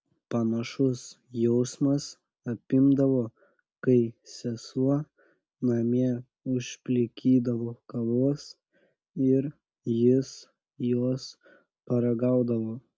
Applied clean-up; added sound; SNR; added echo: none; none; none; none.